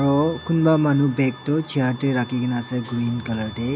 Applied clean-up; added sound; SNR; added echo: none; Wind instrument, woodwind instrument + Guitar; 20 dB; none.